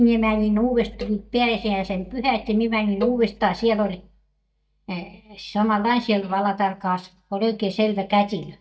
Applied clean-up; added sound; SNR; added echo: neural mask model DeepFilterNet 3.